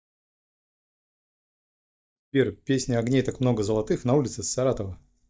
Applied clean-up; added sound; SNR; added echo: neural mask model DeepFilterNet 3.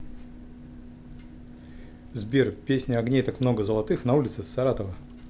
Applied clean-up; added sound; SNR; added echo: none; Liquid; 19 dB; none.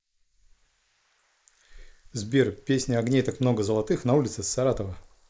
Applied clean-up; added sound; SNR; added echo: neural mask model Resemble Enhance denoiser.